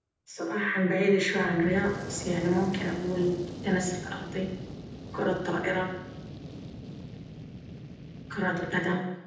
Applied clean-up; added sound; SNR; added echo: none; Fire; 11 dB; reverberation time 0.8 s.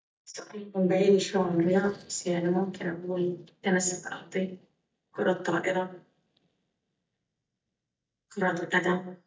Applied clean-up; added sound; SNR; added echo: neural mask model DeepFilterNet 3.